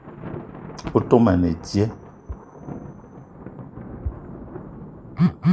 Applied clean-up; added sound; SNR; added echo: none; Thunder; 13 dB; none.